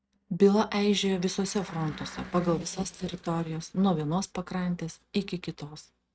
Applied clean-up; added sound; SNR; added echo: neural mask model RNNoise.